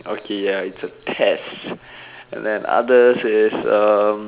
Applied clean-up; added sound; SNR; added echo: none; none; none; none.